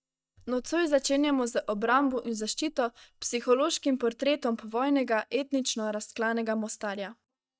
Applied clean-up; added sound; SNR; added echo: neural mask model DeepFilterNet 3.